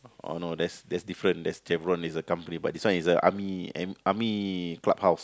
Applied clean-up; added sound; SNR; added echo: none; none; none; none.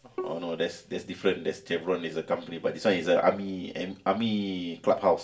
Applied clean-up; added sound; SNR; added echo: none; Bowed string instrument; 16 dB; reverberation time 0.3 s.